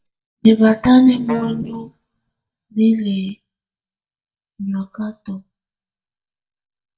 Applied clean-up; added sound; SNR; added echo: neural mask model DeepFilterNet 3.